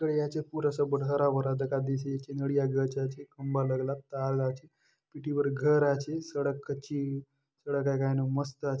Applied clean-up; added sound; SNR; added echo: none; none; none; none.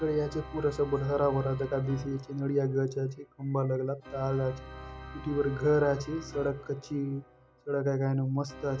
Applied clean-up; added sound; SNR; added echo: none; Organ; 16 dB; none.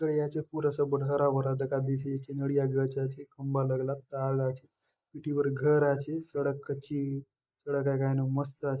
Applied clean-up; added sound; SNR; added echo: neural mask model Resemble Enhance denoiser.